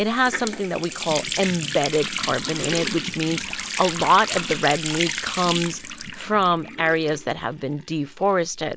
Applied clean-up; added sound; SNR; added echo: none; Water tap, faucet; 7 dB; none.